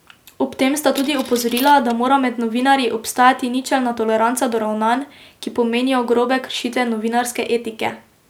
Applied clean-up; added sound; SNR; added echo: none; Coin (dropping); 15 dB; none.